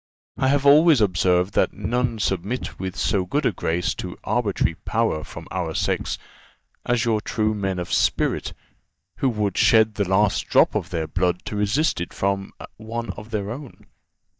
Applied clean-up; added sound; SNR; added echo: neural mask model DeepFilterNet 3.